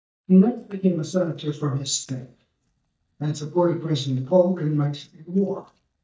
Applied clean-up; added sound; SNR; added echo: neural mask model DeepFilterNet 3.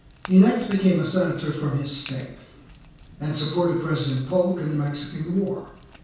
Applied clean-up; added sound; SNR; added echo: none; Crack / Crackle; 18 dB; reverberation time 0.6 s.